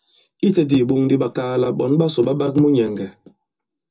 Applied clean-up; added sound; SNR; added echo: none; none; none; reverberation time 0.2 s.